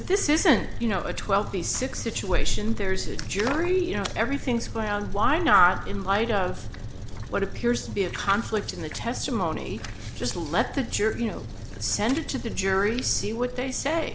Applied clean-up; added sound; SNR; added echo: none; Truck; 14 dB; none.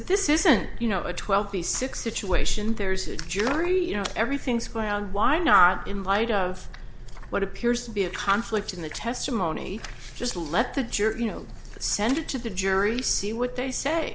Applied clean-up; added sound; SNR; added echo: none; none; none; none.